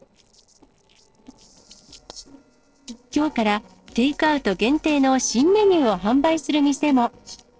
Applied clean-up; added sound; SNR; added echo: neural separator model SepFormer DNS4.